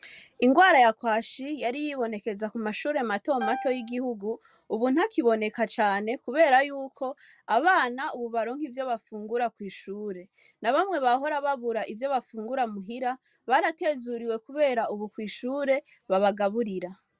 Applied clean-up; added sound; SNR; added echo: none; Piano; 11 dB; none.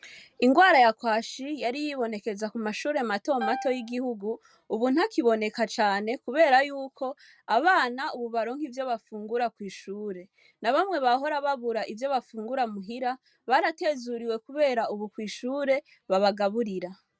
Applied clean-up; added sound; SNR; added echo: neural mask model RNNoise.